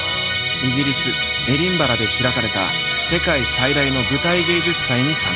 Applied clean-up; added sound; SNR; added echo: none; Musical instrument; 0 dB; none.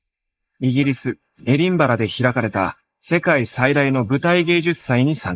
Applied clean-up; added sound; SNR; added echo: neural mask model Resemble Enhance denoiser.